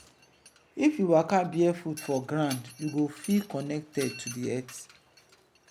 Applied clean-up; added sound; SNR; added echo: none; Mechanisms; 18 dB; none.